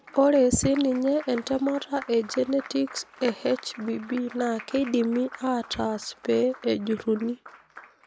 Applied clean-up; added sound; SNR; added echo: none; Applause; 20 dB; none.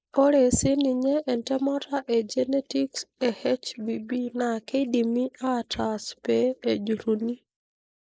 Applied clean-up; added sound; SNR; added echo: neural mask model Resemble Enhance denoiser.